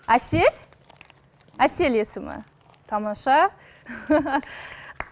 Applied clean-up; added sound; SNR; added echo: none; none; none; none.